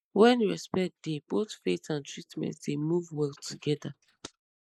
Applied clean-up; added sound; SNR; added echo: neural mask model Resemble Enhance denoiser.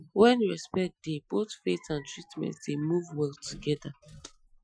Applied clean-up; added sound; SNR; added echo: classical method Wiener filter.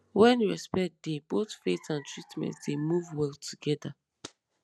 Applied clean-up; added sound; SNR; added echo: none; none; none; none.